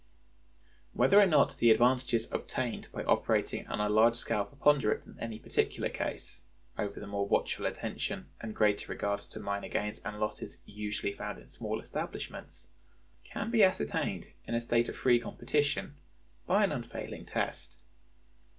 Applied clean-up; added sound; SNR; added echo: none; none; none; none.